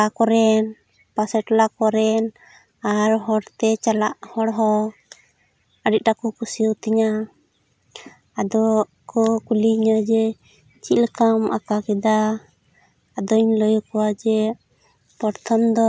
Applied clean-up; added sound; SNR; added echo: none; none; none; none.